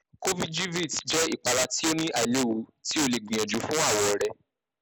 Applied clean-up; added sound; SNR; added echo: none; none; none; none.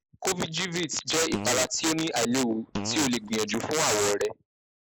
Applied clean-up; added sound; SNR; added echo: neural mask model Resemble Enhance denoiser.